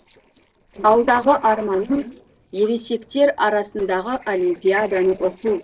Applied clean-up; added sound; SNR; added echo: neural separator model SepFormer DNS4.